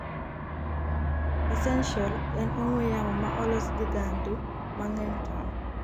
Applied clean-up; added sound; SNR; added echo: none; Aircraft; -3 dB; none.